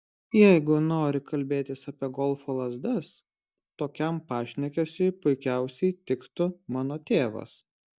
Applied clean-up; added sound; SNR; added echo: neural mask model DeepFilterNet 3.